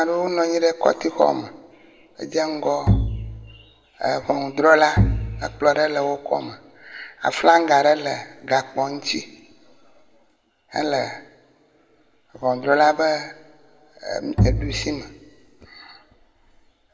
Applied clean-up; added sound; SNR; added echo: none; Bowed string instrument; 1 dB; reverberation time 0.8 s.